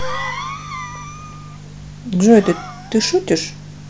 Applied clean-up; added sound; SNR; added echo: none; Cough; 12 dB; none.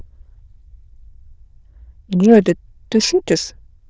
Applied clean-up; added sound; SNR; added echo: neural diffusion model UNIVERSE++.